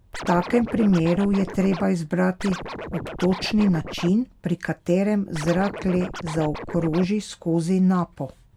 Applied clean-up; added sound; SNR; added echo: none; Scratching (performance technique); 11 dB; none.